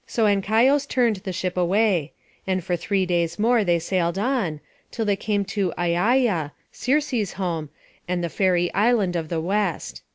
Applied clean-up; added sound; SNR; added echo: none; none; none; none.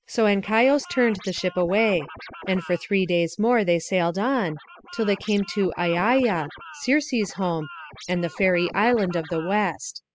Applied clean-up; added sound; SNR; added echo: classical method spectral subtraction.